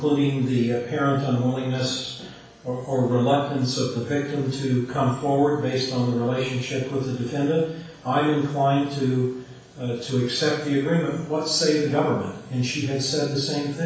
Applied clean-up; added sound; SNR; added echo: none; none; none; reverberation time 0.7 s.